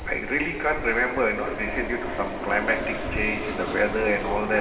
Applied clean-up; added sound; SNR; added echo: none; Fixed-wing aircraft, airplane; 6 dB; reverberation time 2.3 s.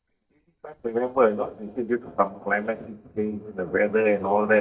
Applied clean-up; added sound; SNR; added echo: neural mask model DeepFilterNet 3.